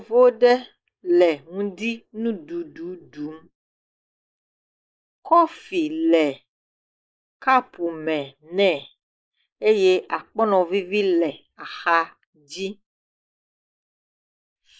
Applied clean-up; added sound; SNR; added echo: neural mask model Resemble Enhance denoiser.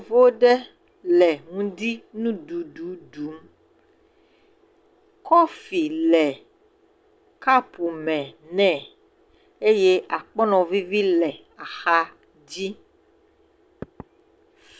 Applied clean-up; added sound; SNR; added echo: none; Knock / Wood; 19 dB; none.